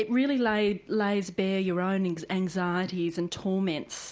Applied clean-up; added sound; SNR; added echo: none; none; none; none.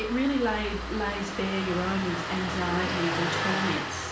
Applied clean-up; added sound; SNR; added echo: none; Engine starting; 2 dB; reverberation time 0.4 s.